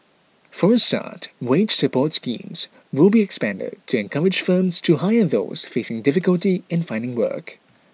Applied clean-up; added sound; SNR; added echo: none; none; none; none.